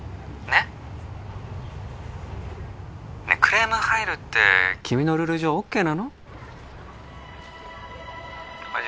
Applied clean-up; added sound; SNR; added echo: none; none; none; none.